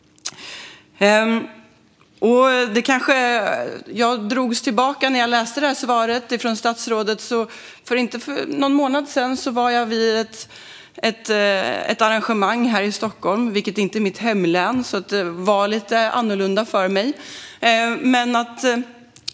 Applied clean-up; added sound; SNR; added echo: none; none; none; none.